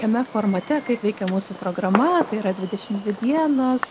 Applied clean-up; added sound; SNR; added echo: none; Fireworks; 11 dB; none.